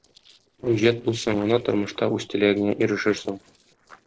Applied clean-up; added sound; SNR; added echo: neural separator model SepFormer DNS4.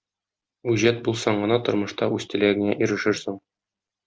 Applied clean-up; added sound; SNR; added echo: none; none; none; none.